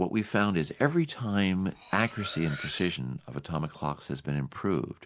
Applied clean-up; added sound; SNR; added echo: none; Cutlery, silverware; 14 dB; none.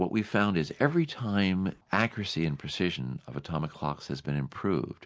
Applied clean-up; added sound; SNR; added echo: none; none; none; none.